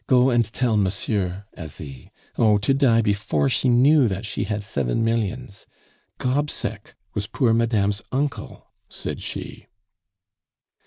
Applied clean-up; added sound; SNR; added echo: none; none; none; none.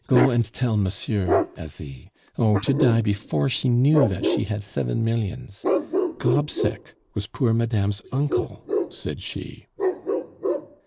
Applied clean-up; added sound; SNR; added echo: neural mask model Resemble Enhance denoiser.